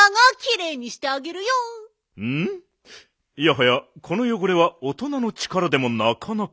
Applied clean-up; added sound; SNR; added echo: none; none; none; none.